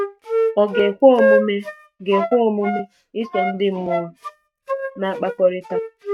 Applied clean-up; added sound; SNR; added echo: neural mask model RNNoise.